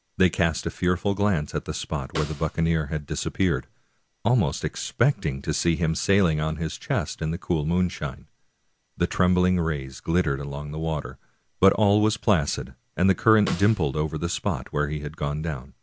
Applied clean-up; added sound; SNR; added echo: none; Snare drum; 15 dB; none.